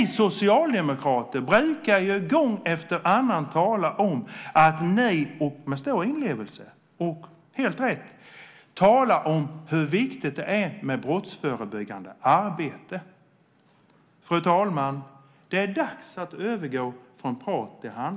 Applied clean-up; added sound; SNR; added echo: none; none; none; none.